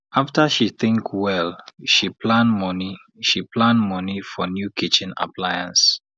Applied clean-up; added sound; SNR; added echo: none; none; none; none.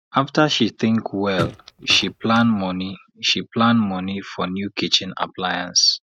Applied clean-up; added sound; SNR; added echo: neural mask model RNNoise.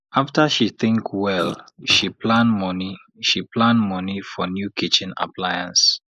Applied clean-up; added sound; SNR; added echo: neural mask model Resemble Enhance denoiser.